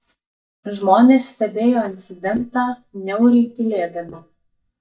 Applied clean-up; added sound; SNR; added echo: neural mask model DeepFilterNet 3.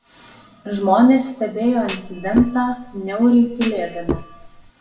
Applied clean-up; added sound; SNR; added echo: none; Thump, thud; 9 dB; reverberation time 0.7 s.